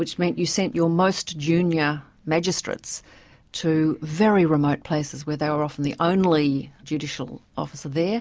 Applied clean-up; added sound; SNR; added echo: none; none; none; none.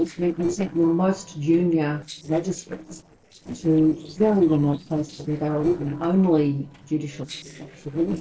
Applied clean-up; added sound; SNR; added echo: neural separator model SepFormer DNS4.